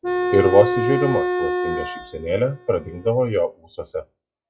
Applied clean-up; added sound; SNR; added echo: classical method log-MMSE.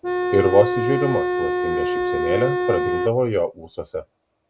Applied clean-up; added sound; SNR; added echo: none; Organ; -1 dB; none.